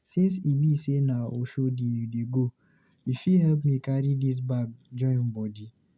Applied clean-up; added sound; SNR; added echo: none; none; none; none.